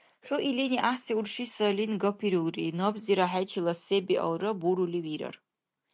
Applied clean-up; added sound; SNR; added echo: none; none; none; none.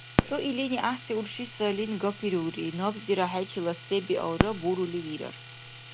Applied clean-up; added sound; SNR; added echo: none; Domestic sounds, home sounds + Fireworks; 5 dB; none.